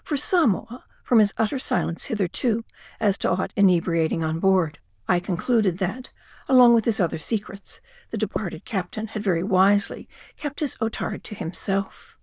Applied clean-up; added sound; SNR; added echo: neural diffusion model UNIVERSE++.